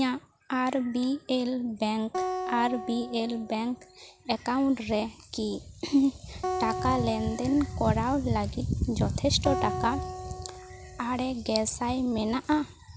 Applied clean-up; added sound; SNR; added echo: none; Acoustic guitar; 9 dB; none.